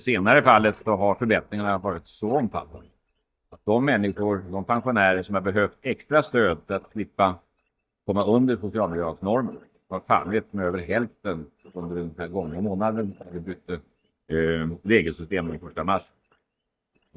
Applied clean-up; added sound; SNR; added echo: neural mask model DeepFilterNet 3.